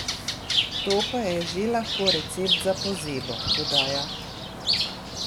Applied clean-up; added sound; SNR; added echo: none; Bird; -2 dB; none.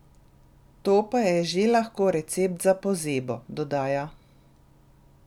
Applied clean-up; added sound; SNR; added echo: none; none; none; none.